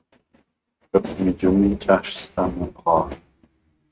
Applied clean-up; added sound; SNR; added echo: neural mask model RNNoise.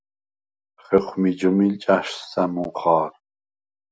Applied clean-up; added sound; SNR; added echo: none; none; none; none.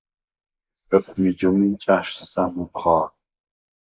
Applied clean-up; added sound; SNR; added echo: neural mask model Resemble Enhance denoiser.